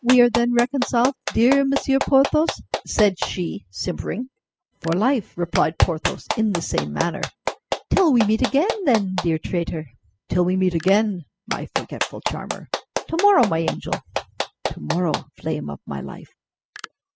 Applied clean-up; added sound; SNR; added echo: classical method spectral subtraction.